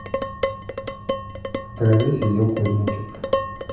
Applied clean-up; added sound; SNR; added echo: none; Dishes, pots, and pans; 5 dB; reverberation time 0.9 s.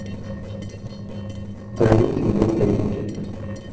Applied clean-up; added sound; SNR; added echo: neural separator model SepFormer DNS4.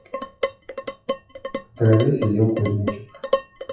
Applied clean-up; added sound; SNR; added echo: classical method WPE with log-MMSE.